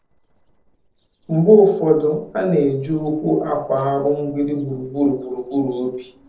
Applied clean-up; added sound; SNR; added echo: neural separator model SepFormer DNS4.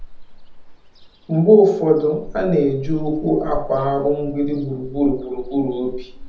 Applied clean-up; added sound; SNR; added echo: none; Ocean; 12 dB; reverberation time 0.7 s.